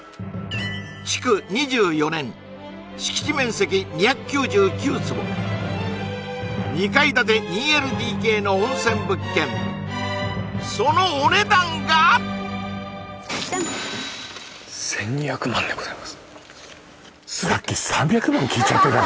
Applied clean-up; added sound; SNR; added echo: none; none; none; none.